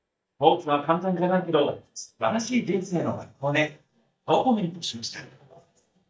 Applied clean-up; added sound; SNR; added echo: neural mask model DeepFilterNet 3.